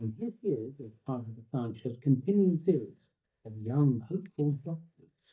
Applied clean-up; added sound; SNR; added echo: neural mask model DeepFilterNet 3.